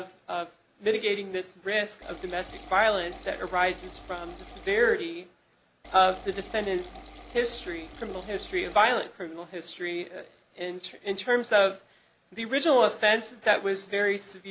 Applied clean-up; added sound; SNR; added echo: none; Liquid; 16 dB; none.